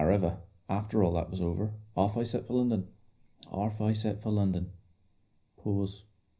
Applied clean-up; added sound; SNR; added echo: none; none; none; reverberation time 0.4 s.